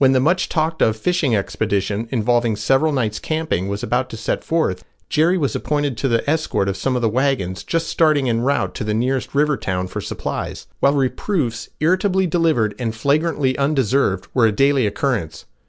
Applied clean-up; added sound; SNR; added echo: none; none; none; none.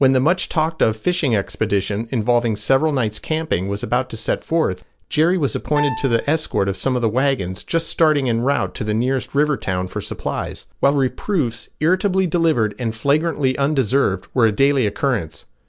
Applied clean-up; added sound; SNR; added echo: none; Piano; 11 dB; none.